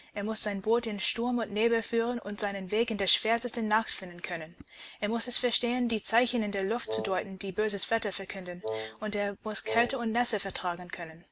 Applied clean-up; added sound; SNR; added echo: none; Wind instrument, woodwind instrument; 8 dB; none.